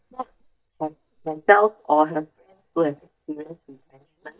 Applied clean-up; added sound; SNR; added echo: neural mask model DeepFilterNet 3.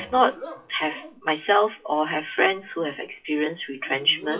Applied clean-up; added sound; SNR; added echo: classical method WPE with log-MMSE.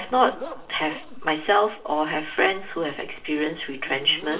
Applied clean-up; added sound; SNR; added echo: neural separator model SepFormer DNS4.